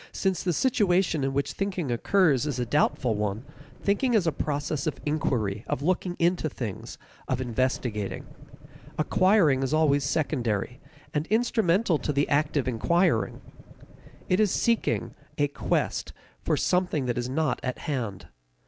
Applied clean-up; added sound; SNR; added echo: none; Engine starting / Car; 18 dB; none.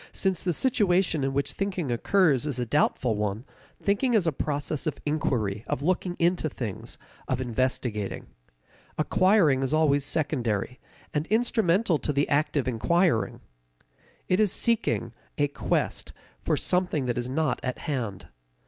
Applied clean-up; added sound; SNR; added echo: none; none; none; none.